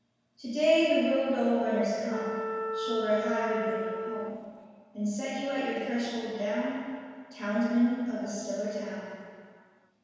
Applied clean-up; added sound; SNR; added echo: none; Wind instrument, woodwind instrument; 5 dB; reverberation time 1.9 s.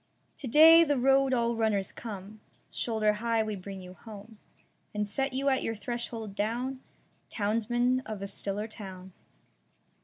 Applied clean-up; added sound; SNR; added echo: none; none; none; none.